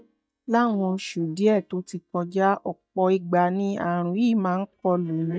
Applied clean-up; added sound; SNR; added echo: neural mask model DeepFilterNet 3.